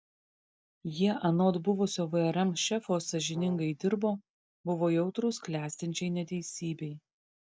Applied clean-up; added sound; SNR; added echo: none; Brass instrument; 16 dB; none.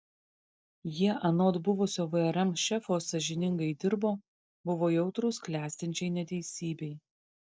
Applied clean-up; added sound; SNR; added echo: neural separator model SepFormer DNS4.